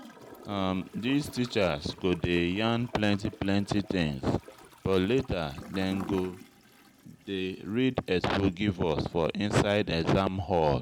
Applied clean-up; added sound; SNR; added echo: none; Toilet flush / Gurgling; 19 dB; none.